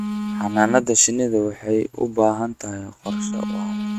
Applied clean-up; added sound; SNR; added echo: neural mask model RNNoise.